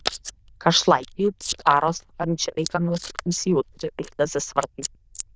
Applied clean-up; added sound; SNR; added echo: neural diffusion model UNIVERSE++.